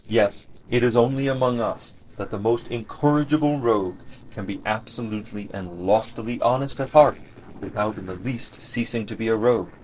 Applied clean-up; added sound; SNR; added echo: neural separator model SepFormer DNS4.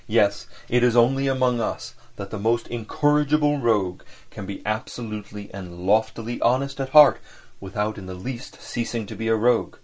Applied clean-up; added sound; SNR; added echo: none; none; none; none.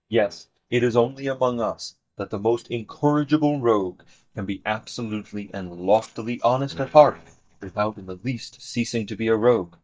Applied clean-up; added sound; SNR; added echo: neural mask model DeepFilterNet 3.